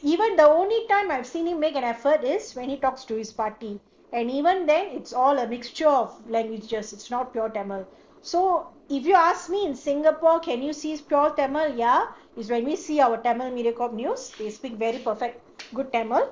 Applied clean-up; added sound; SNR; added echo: neural separator model SepFormer DNS4.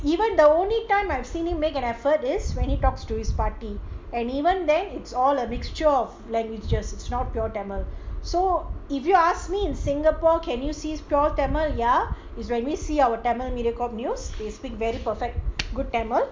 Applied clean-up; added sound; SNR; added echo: none; Boom; 18 dB; none.